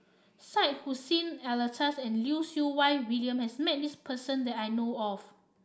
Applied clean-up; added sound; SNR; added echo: none; none; none; none.